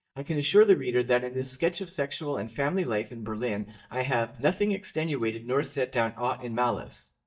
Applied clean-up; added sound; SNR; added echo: neural mask model DeepFilterNet 3.